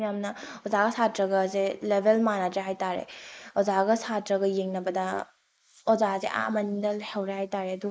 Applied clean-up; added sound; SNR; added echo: neural mask model Resemble Enhance denoiser.